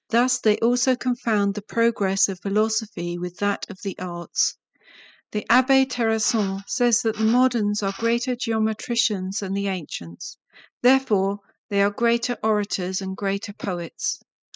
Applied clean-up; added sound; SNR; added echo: classical method spectral subtraction.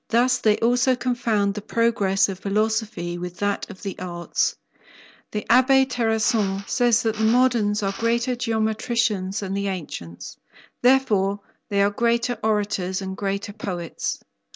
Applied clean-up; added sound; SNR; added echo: none; Drill; 19 dB; none.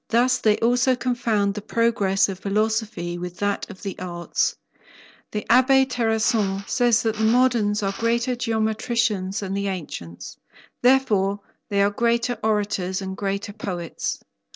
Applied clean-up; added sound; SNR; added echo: neural separator model SepFormer DNS4.